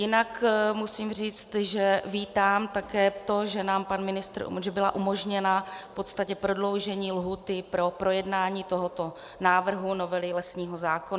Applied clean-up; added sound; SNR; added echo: none; none; none; none.